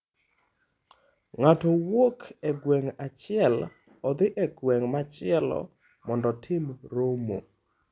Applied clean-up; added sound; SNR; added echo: none; none; none; none.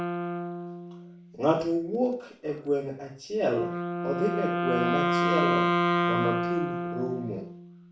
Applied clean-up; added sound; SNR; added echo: none; Wind instrument, woodwind instrument; -1 dB; reverberation time 0.4 s.